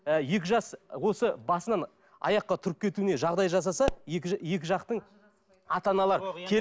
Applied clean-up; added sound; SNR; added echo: none; Explosion; 11 dB; none.